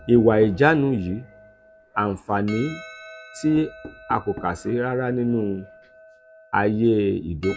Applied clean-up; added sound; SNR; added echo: none; Percussion + Knock; 20 dB; none.